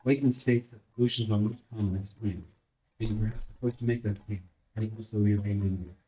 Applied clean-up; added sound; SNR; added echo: neural mask model DeepFilterNet 3.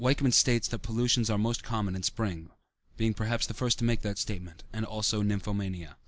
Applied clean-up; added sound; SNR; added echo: none; none; none; none.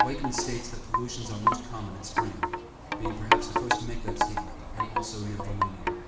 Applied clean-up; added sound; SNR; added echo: none; Wind chime; -5 dB; reverberation time 0.9 s.